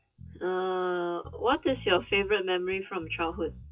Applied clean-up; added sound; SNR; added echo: classical method WPE with log-MMSE.